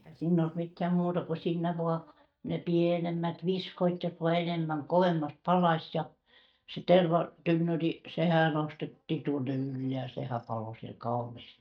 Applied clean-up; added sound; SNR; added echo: neural mask model DeepFilterNet 3.